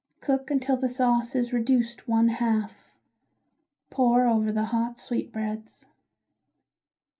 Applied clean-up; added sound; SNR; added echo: none; none; none; reverberation time 0.3 s.